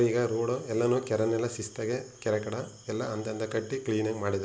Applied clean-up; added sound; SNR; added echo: none; none; none; none.